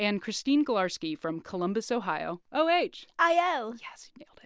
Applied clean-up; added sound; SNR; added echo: none; none; none; none.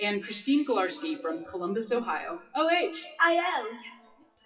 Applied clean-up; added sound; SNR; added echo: classical method WPE with log-MMSE.